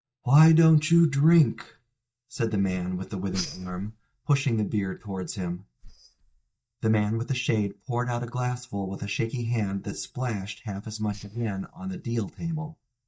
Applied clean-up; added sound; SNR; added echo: neural mask model DeepFilterNet 3.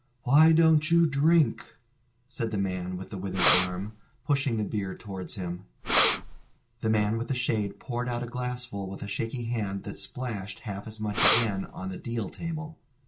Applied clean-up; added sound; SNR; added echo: none; Breathing; -5 dB; reverberation time 0.2 s.